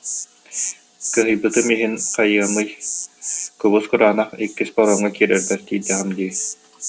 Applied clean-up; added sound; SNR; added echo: none; Insect; 8 dB; none.